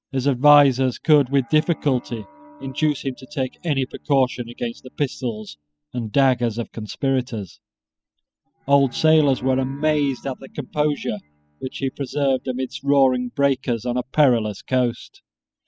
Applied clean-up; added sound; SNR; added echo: classical method spectral subtraction.